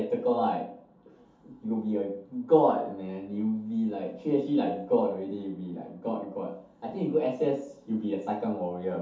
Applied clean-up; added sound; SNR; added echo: none; none; none; reverberation time 0.5 s.